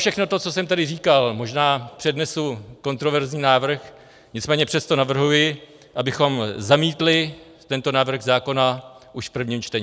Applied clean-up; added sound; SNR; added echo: none; none; none; none.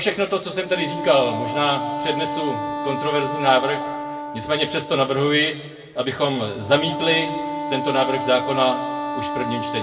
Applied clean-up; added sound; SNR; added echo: none; Wind instrument, woodwind instrument; 6 dB; reverberation time 1.1 s.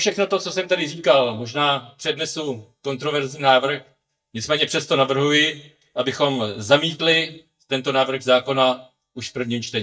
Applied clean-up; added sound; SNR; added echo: neural mask model DeepFilterNet 3.